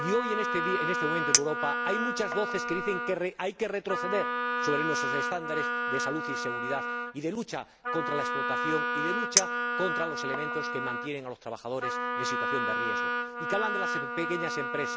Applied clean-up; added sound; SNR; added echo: none; Wind instrument, woodwind instrument + Chink, clink; -3 dB; none.